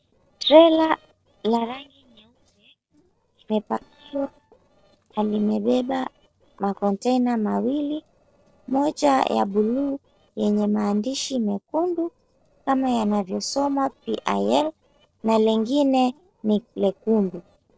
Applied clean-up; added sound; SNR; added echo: neural separator model SepFormer DNS4.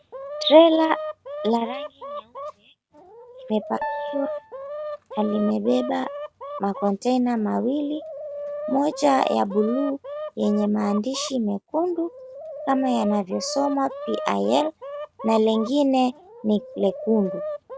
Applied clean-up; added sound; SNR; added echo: none; Chicken, rooster + Piano; 10 dB; none.